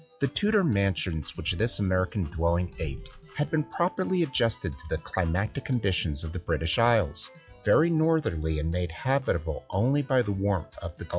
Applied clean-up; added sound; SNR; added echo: classical method log-MMSE.